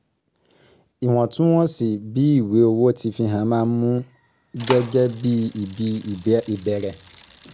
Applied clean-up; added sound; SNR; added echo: none; Bicycle; 15 dB; none.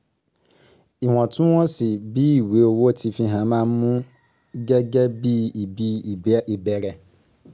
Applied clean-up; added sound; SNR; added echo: none; none; none; none.